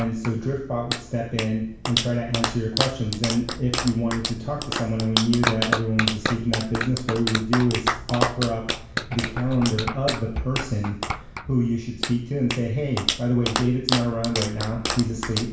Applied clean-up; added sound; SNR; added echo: none; Clapping; 4 dB; reverberation time 0.7 s.